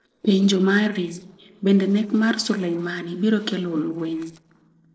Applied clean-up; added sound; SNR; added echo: neural separator model SepFormer DNS4.